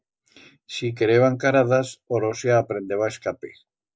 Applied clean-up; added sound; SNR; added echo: none; none; none; none.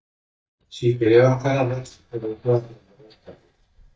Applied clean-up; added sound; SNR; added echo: neural mask model DeepFilterNet 3.